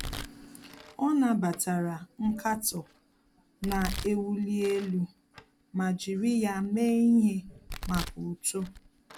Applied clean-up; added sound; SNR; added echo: none; Domestic sounds, home sounds; 14 dB; none.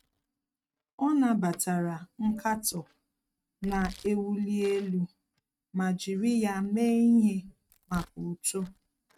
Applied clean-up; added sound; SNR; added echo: neural mask model RNNoise.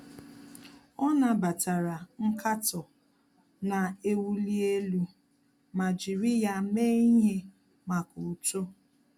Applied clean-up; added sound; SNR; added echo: none; none; none; none.